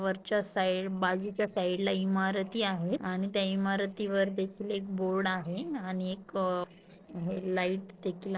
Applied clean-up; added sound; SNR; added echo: neural separator model SepFormer DNS4.